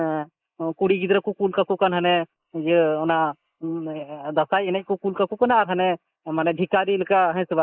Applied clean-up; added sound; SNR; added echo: neural mask model Resemble Enhance denoiser.